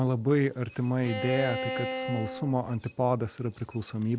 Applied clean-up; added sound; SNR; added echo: none; Bowed string instrument; 6 dB; none.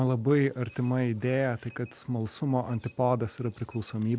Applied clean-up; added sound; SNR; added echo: none; none; none; none.